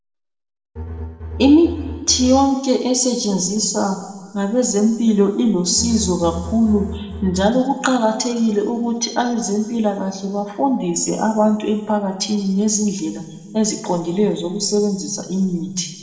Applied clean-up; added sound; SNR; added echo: none; Bowed string instrument; 11 dB; reverberation time 1.3 s.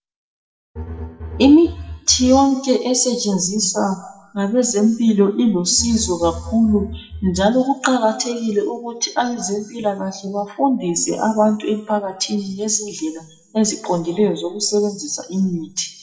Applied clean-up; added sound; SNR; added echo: classical method WPE with log-MMSE.